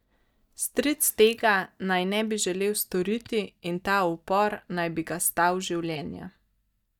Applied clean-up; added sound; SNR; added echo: neural mask model DeepFilterNet 3.